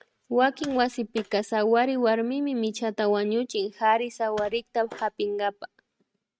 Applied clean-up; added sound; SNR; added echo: neural mask model RNNoise.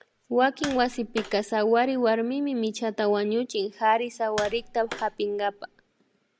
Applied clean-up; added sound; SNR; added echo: none; Tap; 16 dB; none.